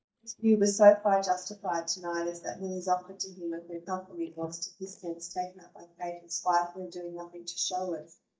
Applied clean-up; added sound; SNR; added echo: neural mask model DeepFilterNet 3.